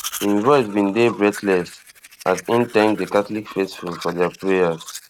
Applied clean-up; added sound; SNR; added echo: neural mask model RNNoise.